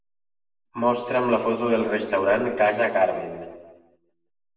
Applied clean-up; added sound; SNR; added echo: none; none; none; reverberation time 1.3 s.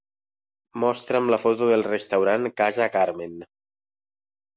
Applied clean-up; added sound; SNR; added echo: none; none; none; none.